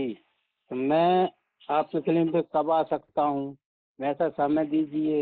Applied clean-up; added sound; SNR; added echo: neural mask model Resemble Enhance denoiser.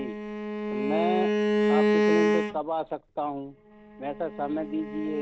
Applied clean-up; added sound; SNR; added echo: none; Bowed string instrument; -5 dB; none.